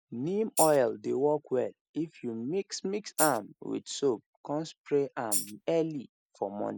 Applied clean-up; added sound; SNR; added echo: neural mask model Resemble Enhance denoiser.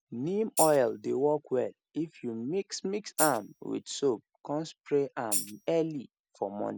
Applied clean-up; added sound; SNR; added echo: none; Tambourine; 4 dB; none.